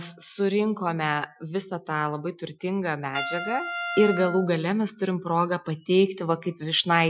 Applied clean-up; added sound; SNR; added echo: classical method Wiener filter.